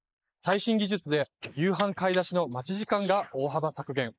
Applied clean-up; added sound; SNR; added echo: neural mask model Resemble Enhance denoiser.